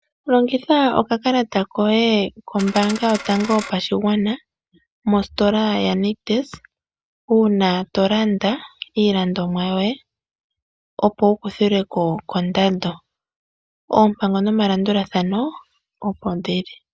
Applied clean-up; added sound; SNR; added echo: none; Coin (dropping); 11 dB; none.